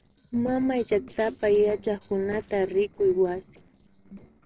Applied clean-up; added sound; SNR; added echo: neural separator model SepFormer DNS4.